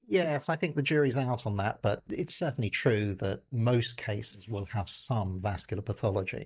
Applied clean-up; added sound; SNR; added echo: neural mask model DeepFilterNet 3.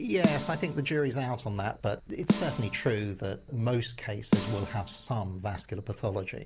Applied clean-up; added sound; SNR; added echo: none; Snare drum; 4 dB; none.